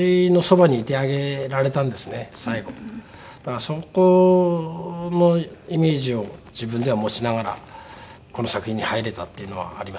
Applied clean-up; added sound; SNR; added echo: none; none; none; none.